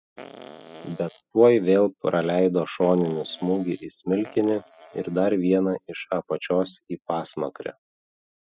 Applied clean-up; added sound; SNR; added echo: classical method spectral subtraction.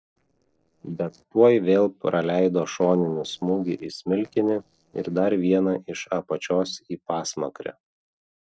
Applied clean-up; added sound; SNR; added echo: neural separator model SepFormer DNS4.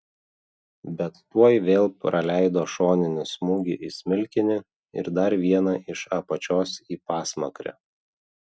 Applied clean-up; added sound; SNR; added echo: none; none; none; none.